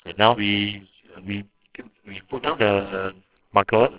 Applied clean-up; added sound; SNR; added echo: neural separator model SepFormer WHAMR!.